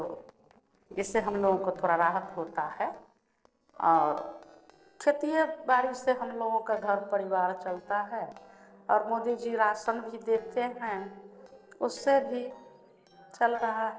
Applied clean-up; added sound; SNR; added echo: neural separator model SepFormer DNS4.